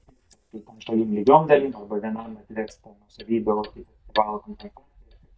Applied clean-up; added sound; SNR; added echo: neural mask model DeepFilterNet 3.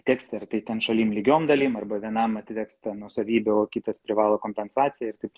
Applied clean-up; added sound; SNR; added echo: none; none; none; none.